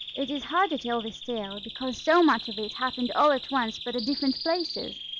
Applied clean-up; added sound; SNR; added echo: none; Bird vocalization, bird call, bird song; 10 dB; none.